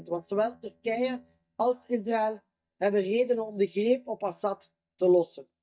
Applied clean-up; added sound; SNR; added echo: neural mask model DeepFilterNet 3.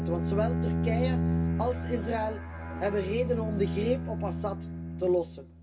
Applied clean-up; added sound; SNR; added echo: none; Bowed string instrument; -1 dB; reverberation time 0.2 s.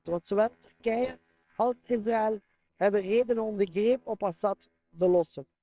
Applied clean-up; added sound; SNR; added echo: neural separator model SepFormer WHAMR!.